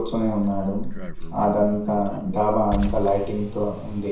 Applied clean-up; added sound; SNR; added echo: none; Car; 6 dB; reverberation time 0.6 s.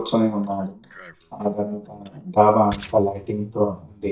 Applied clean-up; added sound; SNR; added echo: neural mask model DeepFilterNet 3.